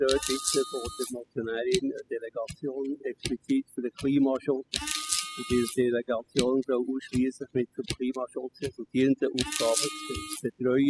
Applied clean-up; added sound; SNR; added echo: classical method spectral subtraction.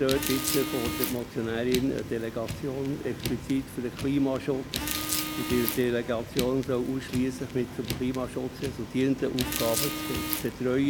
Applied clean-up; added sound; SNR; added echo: none; Car; 5 dB; none.